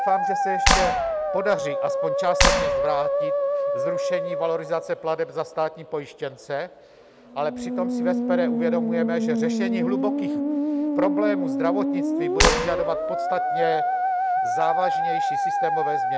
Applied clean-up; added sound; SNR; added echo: none; Clapping + Musical instrument; -4 dB; none.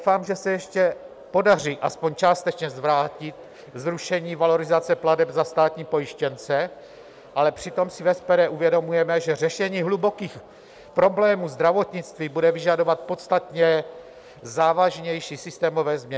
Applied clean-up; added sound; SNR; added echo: none; none; none; none.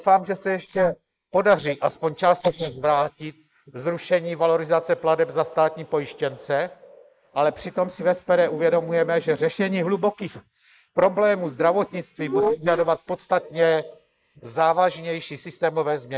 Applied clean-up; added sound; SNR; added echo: neural mask model Resemble Enhance denoiser.